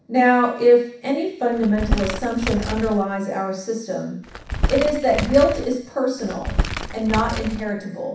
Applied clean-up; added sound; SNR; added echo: none; Crumpling, crinkling; 5 dB; reverberation time 0.7 s.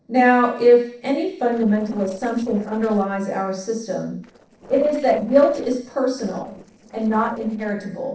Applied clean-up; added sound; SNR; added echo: neural separator model SepFormer DNS4.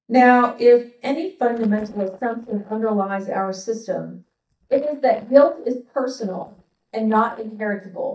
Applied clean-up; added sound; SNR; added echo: neural mask model DeepFilterNet 3.